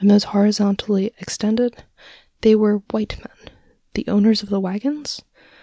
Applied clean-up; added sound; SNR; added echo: none; none; none; none.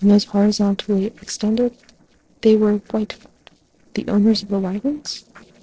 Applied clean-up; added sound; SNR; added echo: neural separator model SepFormer DNS4.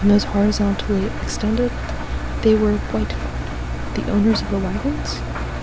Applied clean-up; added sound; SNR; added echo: none; Engine; 4 dB; none.